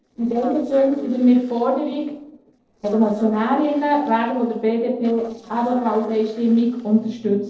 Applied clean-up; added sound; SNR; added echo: neural separator model SepFormer DNS4.